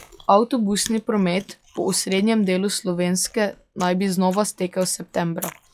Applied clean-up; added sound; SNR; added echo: classical method log-MMSE.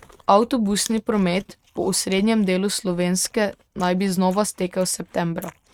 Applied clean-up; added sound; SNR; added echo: neural mask model RNNoise.